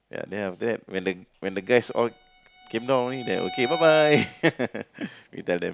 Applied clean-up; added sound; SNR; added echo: none; Bowed string instrument; 10 dB; none.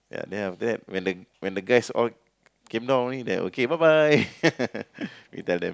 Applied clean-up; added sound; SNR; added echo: none; none; none; none.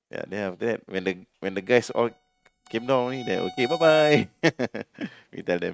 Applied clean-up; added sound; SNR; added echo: neural mask model RNNoise.